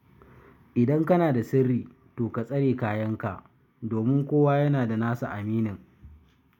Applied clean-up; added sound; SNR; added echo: none; none; none; none.